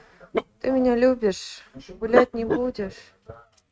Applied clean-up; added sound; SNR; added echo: neural mask model RNNoise.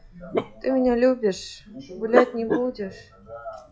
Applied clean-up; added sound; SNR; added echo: classical method log-MMSE.